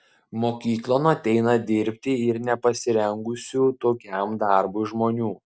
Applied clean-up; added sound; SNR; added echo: none; none; none; none.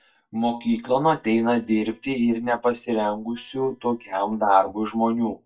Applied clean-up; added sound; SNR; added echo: neural mask model DeepFilterNet 3.